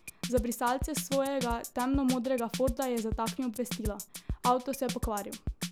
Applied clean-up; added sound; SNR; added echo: none; Drum kit; 6 dB; none.